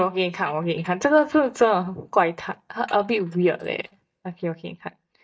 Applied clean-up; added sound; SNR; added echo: neural mask model DeepFilterNet 3.